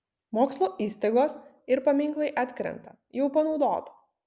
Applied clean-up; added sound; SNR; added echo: none; none; none; none.